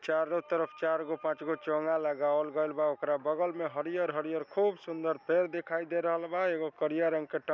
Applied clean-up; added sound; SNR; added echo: none; none; none; none.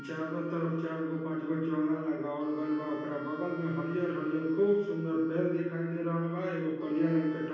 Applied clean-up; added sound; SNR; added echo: none; Wind instrument, woodwind instrument; 20 dB; reverberation time 1.2 s.